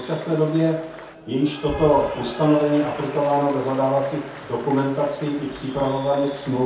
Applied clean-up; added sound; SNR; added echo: none; Applause / Cheering; 16 dB; reverberation time 0.6 s.